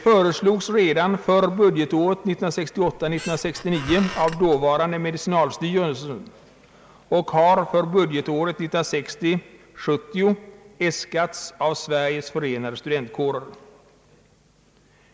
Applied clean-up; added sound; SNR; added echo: none; Squeak; 13 dB; none.